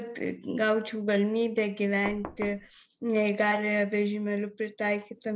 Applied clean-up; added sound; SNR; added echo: none; Knock; 12 dB; none.